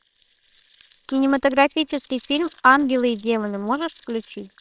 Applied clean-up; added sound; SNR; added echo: neural separator model SepFormer WHAMR!.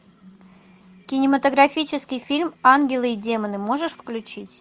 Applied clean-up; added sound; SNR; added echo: none; none; none; none.